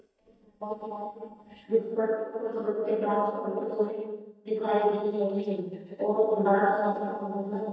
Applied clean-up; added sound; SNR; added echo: neural mask model DeepFilterNet 3.